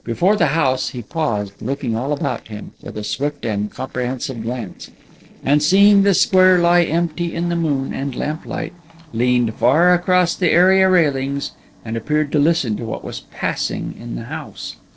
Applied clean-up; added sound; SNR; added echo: neural separator model SepFormer DNS4.